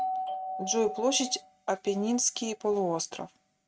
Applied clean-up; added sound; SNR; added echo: neural mask model RNNoise.